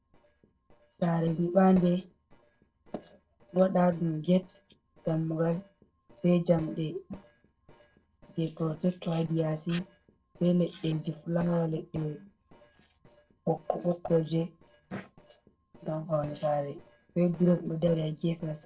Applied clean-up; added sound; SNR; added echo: neural separator model SepFormer DNS4.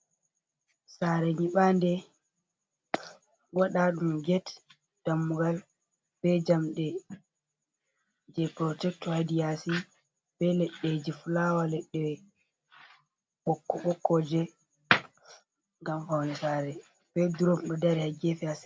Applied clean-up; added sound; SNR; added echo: none; none; none; none.